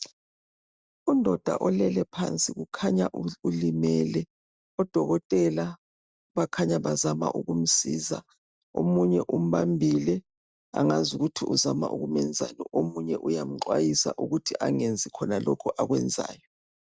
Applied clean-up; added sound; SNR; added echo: none; none; none; none.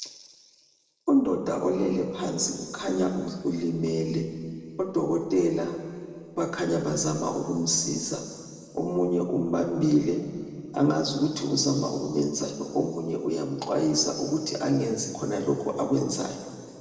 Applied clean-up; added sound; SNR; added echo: none; none; none; reverberation time 2.2 s.